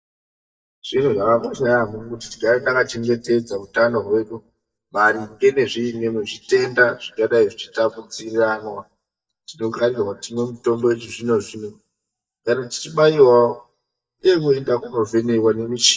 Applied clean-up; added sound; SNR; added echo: neural mask model DeepFilterNet 3.